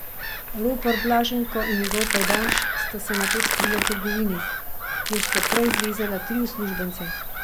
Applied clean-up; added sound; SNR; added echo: none; Gull, seagull / Bird vocalization, bird call, bird song + Crackle; -1 dB; none.